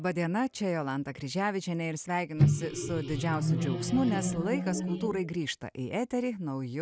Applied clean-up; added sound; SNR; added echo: none; Microwave oven; -2 dB; none.